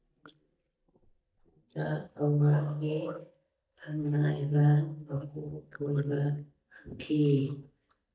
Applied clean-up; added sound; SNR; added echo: neural mask model DeepFilterNet 3.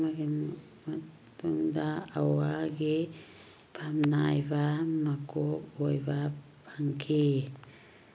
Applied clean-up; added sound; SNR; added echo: none; none; none; none.